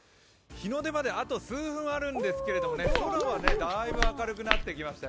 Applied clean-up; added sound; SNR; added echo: none; Walk, footsteps; -2 dB; none.